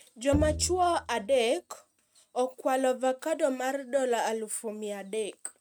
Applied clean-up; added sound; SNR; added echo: neural mask model RNNoise.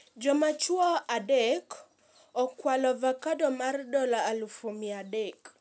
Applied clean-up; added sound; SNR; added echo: none; none; none; none.